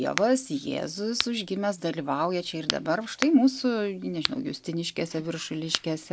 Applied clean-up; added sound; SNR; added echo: none; Crack; 10 dB; none.